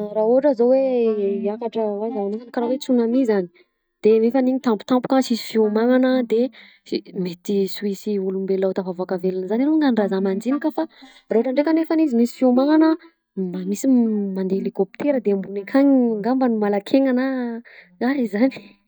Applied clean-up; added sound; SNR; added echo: neural mask model DeepFilterNet 3.